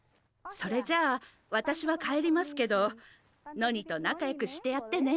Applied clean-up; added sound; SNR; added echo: none; none; none; none.